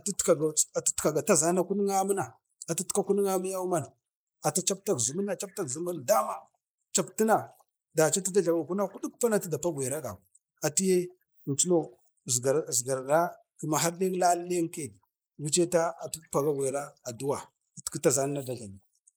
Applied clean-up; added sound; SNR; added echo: neural mask model Resemble Enhance denoiser.